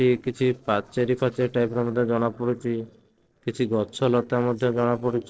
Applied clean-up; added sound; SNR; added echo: neural separator model SepFormer DNS4.